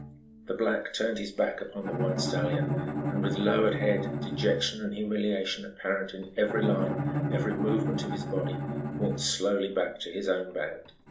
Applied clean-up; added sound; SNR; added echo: none; Bowed string instrument; 3 dB; reverberation time 0.4 s.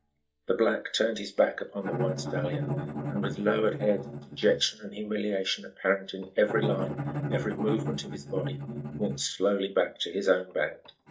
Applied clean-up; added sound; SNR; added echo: neural mask model DeepFilterNet 3.